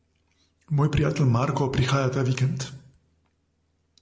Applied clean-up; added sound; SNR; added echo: none; none; none; none.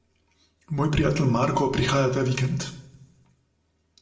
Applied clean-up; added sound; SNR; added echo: none; none; none; reverberation time 0.5 s.